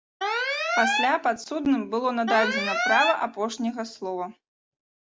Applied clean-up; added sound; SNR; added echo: none; Alarm; 2 dB; none.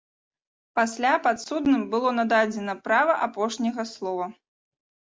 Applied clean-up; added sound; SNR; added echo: none; none; none; none.